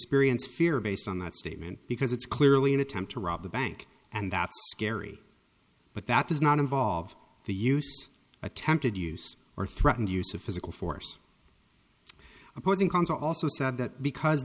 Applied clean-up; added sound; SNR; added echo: none; none; none; none.